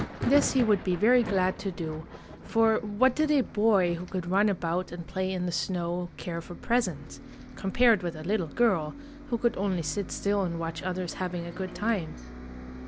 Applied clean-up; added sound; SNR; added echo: none; Bus + Thunder; 13 dB; none.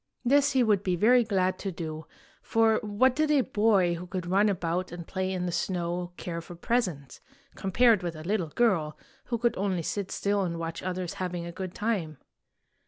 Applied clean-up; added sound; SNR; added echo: none; none; none; none.